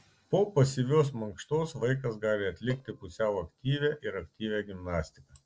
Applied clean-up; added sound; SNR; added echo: neural separator model SepFormer DNS4.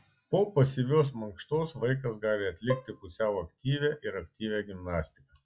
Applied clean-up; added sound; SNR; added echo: classical method log-MMSE.